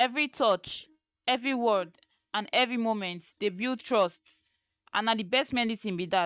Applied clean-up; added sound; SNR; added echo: neural mask model DeepFilterNet 3.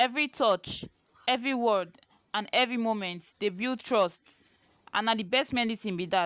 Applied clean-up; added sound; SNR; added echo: none; none; none; none.